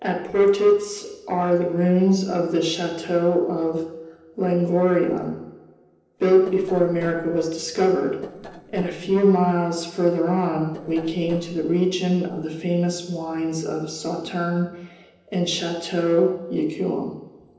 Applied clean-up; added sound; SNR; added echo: neural separator model SepFormer DNS4.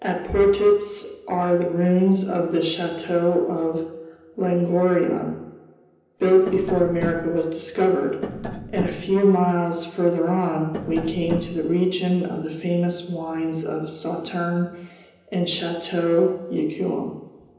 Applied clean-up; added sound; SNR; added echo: none; Tap; 9 dB; reverberation time 0.9 s.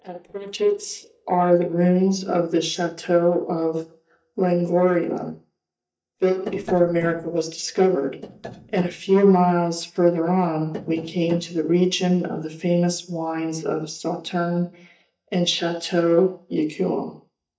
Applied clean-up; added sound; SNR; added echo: neural mask model DeepFilterNet 3.